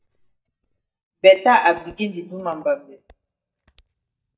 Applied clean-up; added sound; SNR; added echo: neural mask model DeepFilterNet 3.